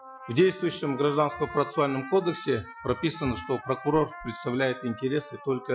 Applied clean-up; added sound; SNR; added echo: classical method Wiener filter.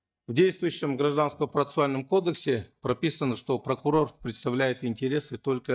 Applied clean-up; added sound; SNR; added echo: neural mask model DeepFilterNet 3.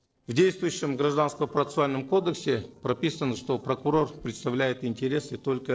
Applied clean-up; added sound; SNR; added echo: neural separator model SepFormer DNS4.